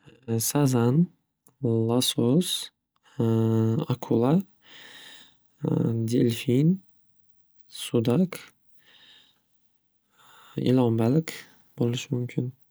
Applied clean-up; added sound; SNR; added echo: none; none; none; none.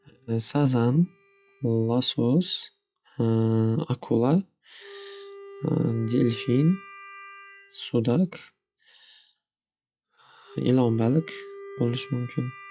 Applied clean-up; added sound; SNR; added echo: classical method log-MMSE.